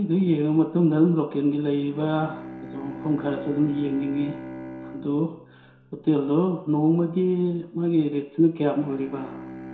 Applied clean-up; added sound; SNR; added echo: none; Bowed string instrument; 16 dB; reverberation time 0.7 s.